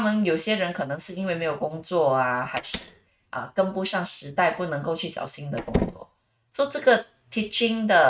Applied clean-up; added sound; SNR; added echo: neural mask model RNNoise.